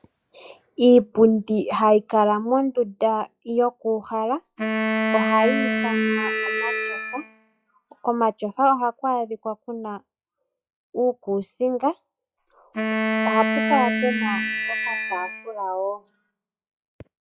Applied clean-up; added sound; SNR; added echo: classical method log-MMSE.